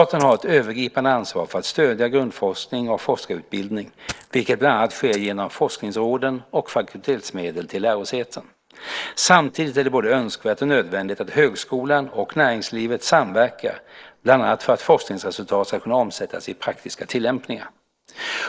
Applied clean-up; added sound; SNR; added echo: neural mask model Resemble Enhance denoiser.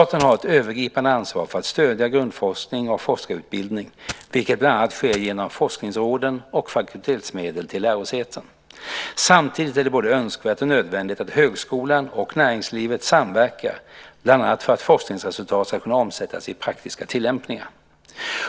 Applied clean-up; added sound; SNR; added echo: none; Coin (dropping); 13 dB; none.